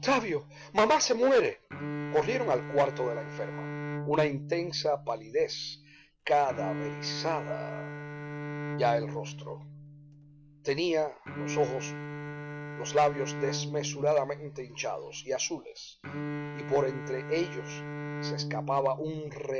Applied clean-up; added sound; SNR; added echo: none; Bowed string instrument; 8 dB; none.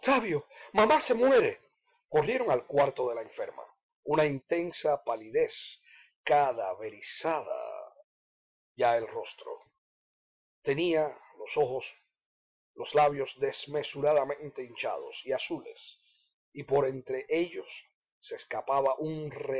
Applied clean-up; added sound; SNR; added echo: none; none; none; none.